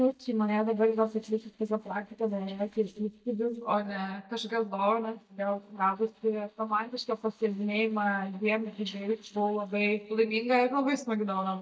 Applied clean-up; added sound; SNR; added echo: neural mask model DeepFilterNet 3.